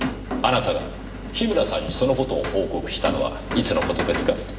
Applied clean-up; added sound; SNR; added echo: none; Rain; 6 dB; reverberation time 2.9 s.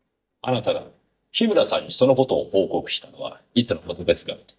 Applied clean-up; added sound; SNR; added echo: neural mask model DeepFilterNet 3.